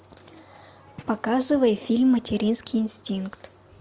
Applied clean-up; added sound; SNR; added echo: none; none; none; none.